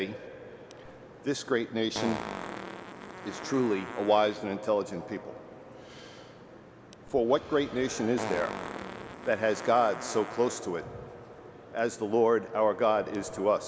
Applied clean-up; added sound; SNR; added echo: none; Fart; 14 dB; none.